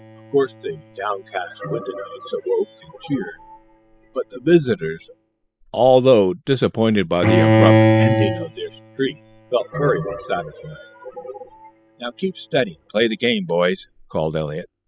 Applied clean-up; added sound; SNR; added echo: classical method spectral subtraction.